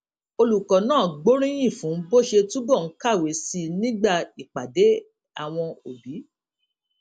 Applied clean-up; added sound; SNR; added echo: none; none; none; none.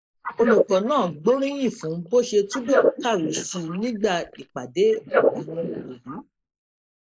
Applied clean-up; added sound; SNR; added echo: neural mask model Resemble Enhance denoiser.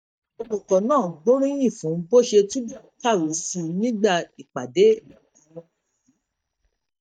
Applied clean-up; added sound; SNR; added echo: neural mask model DeepFilterNet 3.